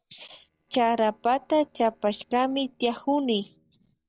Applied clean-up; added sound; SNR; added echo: neural separator model SepFormer DNS4.